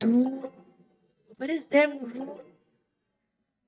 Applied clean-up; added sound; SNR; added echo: neural mask model DeepFilterNet 3.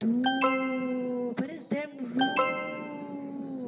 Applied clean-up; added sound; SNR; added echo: none; Alarm; 0 dB; reverberation time 1.8 s.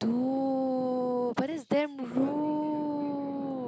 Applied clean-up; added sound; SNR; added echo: none; none; none; none.